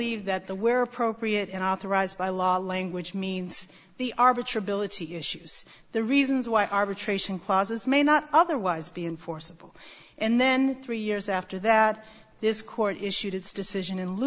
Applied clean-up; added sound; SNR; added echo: none; none; none; none.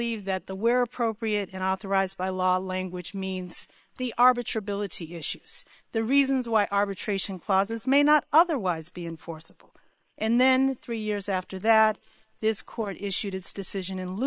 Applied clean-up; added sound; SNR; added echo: neural separator model SepFormer WHAM!.